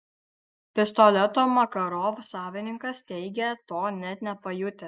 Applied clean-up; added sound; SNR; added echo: none; none; none; none.